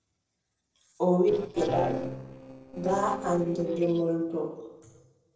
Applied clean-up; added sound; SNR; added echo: neural separator model SepFormer DNS4.